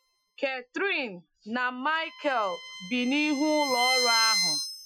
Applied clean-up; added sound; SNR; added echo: classical method Wiener filter.